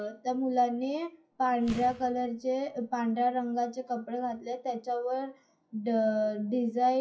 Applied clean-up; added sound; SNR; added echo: classical method WPE with log-MMSE.